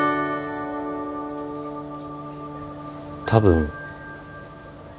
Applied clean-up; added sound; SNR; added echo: none; Ringtone / Bell; 14 dB; none.